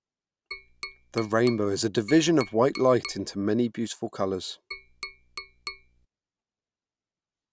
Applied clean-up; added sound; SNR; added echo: none; Tap; 13 dB; none.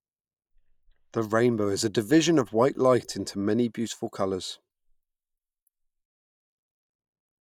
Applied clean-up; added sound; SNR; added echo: neural mask model Resemble Enhance denoiser.